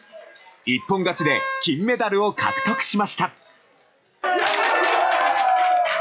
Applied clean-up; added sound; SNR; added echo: classical method log-MMSE.